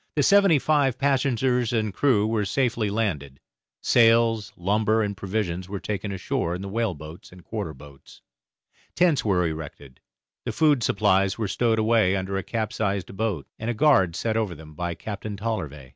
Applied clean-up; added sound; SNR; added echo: none; none; none; none.